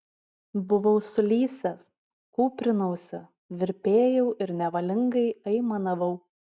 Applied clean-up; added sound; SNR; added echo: none; none; none; none.